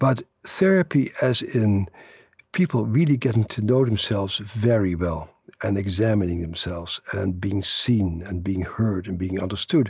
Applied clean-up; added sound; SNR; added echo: none; none; none; none.